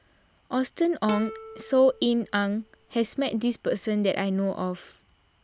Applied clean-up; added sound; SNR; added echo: none; Plucked string instrument; 16 dB; none.